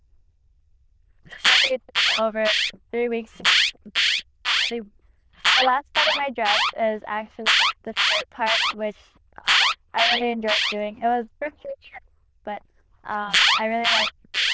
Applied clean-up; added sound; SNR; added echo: neural diffusion model UNIVERSE++.